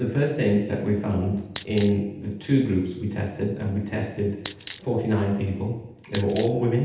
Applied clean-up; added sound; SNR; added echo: none; Coin (dropping); 14 dB; reverberation time 0.8 s.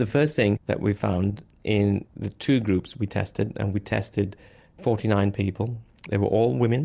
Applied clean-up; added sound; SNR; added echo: none; none; none; none.